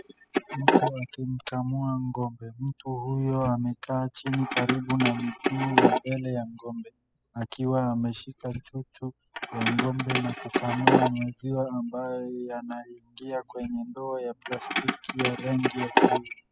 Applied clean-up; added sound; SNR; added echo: classical method spectral subtraction.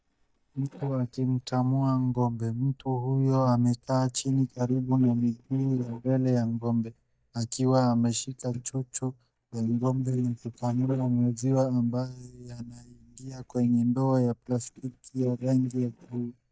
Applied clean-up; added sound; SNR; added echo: neural mask model DeepFilterNet 3.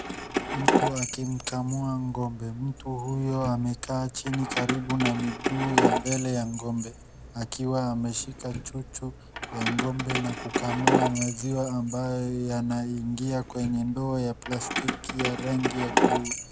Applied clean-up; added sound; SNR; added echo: none; Keys jangling; 1 dB; none.